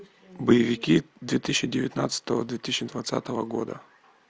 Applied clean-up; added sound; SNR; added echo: none; none; none; none.